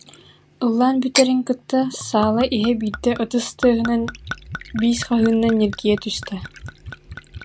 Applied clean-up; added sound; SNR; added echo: none; Gurgling / Chink, clink / Liquid; 12 dB; none.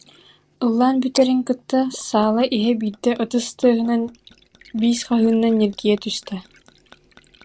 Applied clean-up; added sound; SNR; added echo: neural separator model SepFormer DNS4.